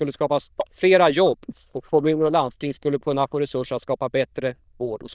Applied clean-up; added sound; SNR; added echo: neural diffusion model UNIVERSE++.